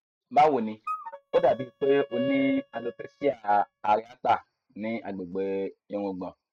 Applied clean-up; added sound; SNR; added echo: neural mask model RNNoise.